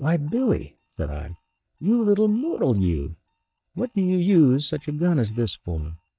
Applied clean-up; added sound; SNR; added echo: neural mask model DeepFilterNet 3.